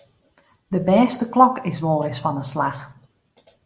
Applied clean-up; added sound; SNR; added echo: none; none; none; none.